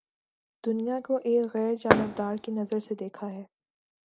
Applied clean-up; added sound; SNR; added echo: none; Fireworks; 1 dB; none.